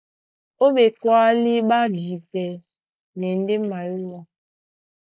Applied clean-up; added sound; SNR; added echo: neural mask model Resemble Enhance denoiser.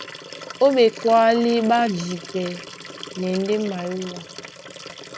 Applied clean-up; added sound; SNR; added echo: none; Liquid; 15 dB; none.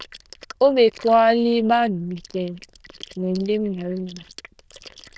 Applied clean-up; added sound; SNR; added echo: neural diffusion model UNIVERSE++.